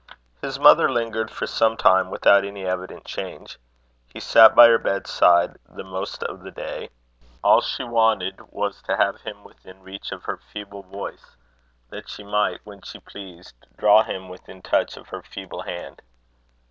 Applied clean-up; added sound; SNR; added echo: none; none; none; none.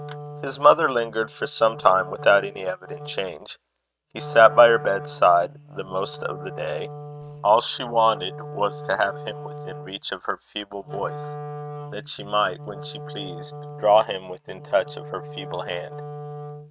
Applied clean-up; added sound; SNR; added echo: neural mask model RNNoise.